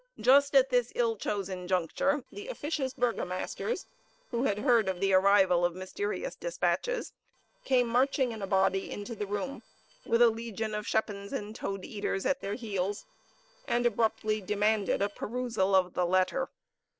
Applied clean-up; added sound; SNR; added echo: neural separator model SepFormer DNS4.